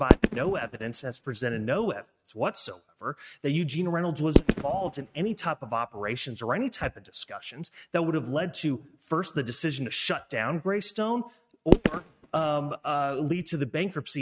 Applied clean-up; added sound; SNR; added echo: neural mask model RNNoise.